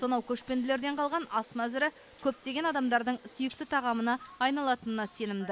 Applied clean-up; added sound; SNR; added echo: none; none; none; none.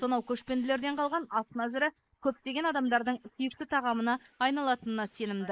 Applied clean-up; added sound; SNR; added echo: neural mask model Resemble Enhance denoiser.